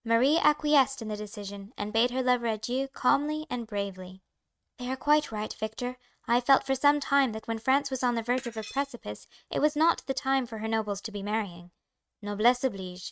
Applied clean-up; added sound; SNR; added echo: neural mask model RNNoise.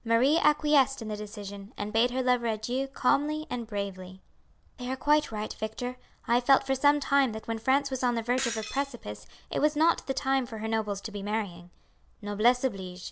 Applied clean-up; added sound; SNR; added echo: none; Shatter; 13 dB; none.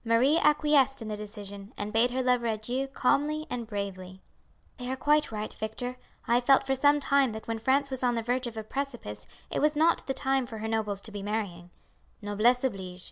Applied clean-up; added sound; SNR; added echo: none; none; none; none.